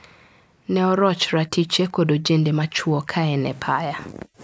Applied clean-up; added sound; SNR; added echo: none; none; none; none.